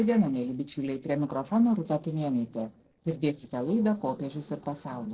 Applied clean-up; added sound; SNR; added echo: neural separator model SepFormer DNS4.